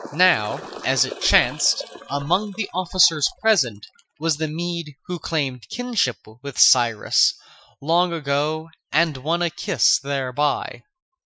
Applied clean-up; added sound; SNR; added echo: classical method Wiener filter.